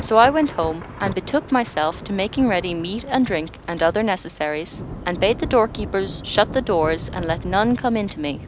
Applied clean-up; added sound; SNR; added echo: none; Thunder / Rain; 12 dB; none.